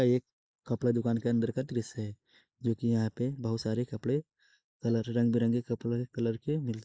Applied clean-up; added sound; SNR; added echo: neural mask model Resemble Enhance denoiser.